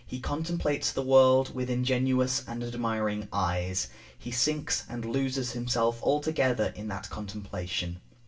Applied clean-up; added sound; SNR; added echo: none; none; none; reverberation time 0.2 s.